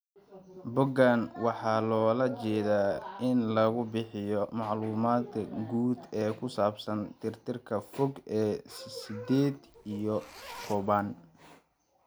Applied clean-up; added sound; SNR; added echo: none; Zipper (clothing); 18 dB; none.